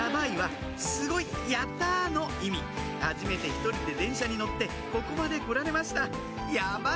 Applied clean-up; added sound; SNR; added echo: none; none; none; none.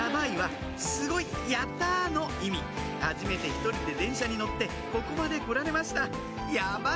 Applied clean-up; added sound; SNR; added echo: none; Brass instrument; 19 dB; none.